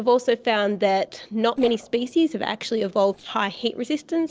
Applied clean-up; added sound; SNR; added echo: neural separator model SepFormer DNS4.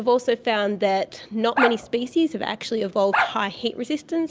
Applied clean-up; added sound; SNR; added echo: none; Bark; 4 dB; none.